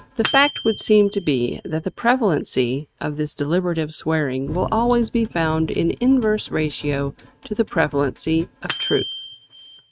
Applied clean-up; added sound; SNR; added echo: neural mask model RNNoise.